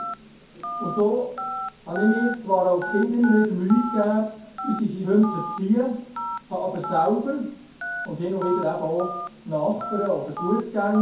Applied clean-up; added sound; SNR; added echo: none; Telephone; 10 dB; reverberation time 0.6 s.